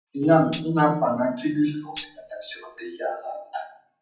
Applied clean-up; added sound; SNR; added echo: none; Tambourine; 3 dB; reverberation time 0.6 s.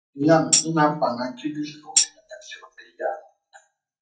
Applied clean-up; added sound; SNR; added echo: neural mask model DeepFilterNet 3.